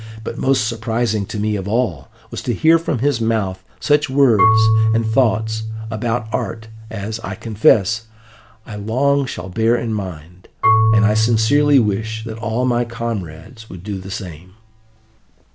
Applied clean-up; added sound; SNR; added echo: none; Marimba, xylophone / Wood; 3 dB; none.